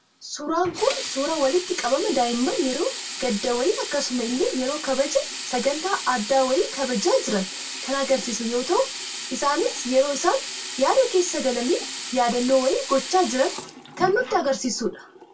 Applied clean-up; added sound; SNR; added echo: none; Sink (filling or washing); 9 dB; reverberation time 0.2 s.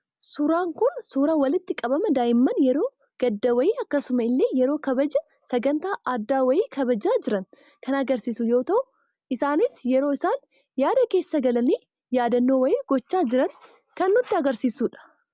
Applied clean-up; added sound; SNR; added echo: none; none; none; none.